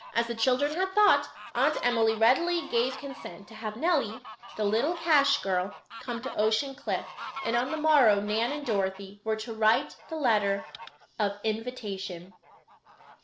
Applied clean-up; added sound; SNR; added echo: none; Fowl; 16 dB; none.